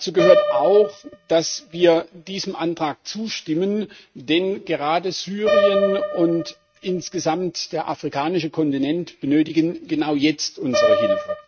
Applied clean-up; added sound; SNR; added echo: neural mask model RNNoise.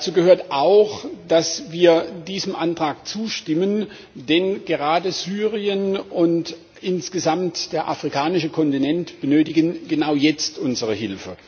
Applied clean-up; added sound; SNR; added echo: none; none; none; none.